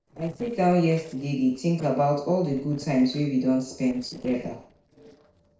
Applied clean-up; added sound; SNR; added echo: neural separator model SepFormer DNS4.